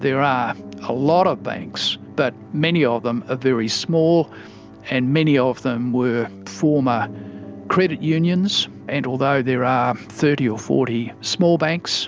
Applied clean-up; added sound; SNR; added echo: none; Musical instrument + Piano; 18 dB; none.